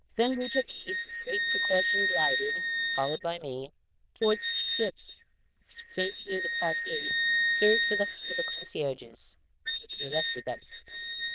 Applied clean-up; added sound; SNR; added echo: neural diffusion model UNIVERSE++.